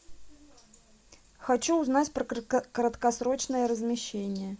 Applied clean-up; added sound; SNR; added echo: none; none; none; none.